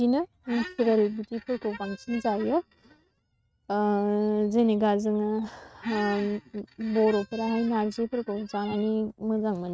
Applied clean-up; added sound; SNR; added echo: neural mask model RNNoise.